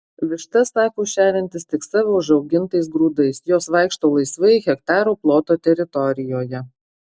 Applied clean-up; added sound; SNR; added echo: none; none; none; none.